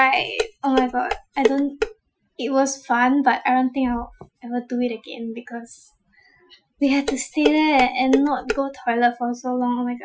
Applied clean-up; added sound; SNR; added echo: classical method Wiener filter.